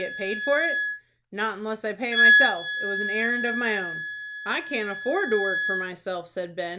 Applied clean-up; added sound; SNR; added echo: none; Wind instrument, woodwind instrument; -3 dB; none.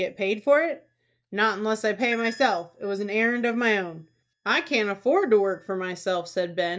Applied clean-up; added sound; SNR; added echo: neural mask model DeepFilterNet 3.